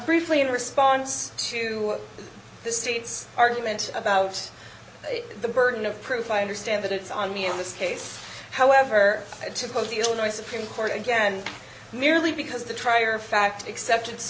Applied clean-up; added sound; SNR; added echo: none; none; none; none.